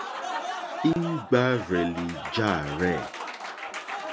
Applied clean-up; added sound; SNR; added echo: none; Applause; 6 dB; none.